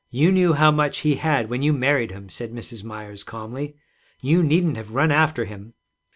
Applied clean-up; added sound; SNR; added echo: none; none; none; none.